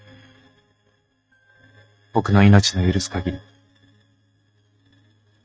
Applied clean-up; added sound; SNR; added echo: neural mask model RNNoise.